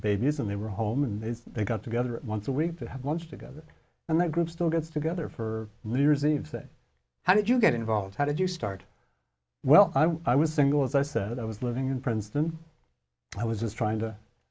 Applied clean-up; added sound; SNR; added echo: none; none; none; none.